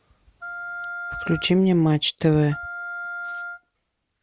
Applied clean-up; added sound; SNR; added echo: none; Wind instrument, woodwind instrument; 11 dB; none.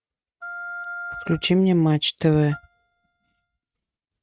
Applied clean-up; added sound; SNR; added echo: neural mask model RNNoise.